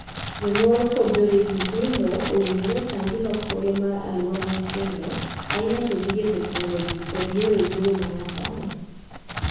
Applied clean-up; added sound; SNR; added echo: none; Crackle; 6 dB; reverberation time 1.1 s.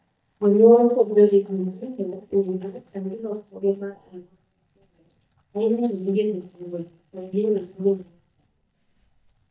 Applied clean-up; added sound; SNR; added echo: neural mask model DeepFilterNet 3.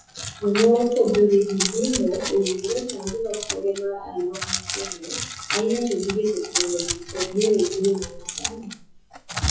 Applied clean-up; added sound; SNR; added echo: classical method WPE with log-MMSE.